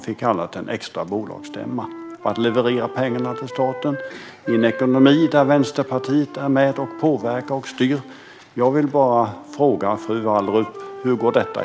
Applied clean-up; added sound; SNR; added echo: none; Wind instrument, woodwind instrument; 15 dB; none.